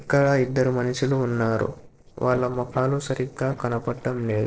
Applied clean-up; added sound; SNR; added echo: neural separator model SepFormer DNS4.